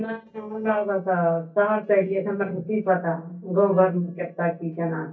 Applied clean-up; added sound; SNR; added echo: neural mask model DeepFilterNet 3.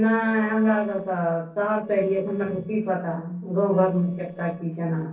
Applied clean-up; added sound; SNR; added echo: neural separator model SepFormer DNS4.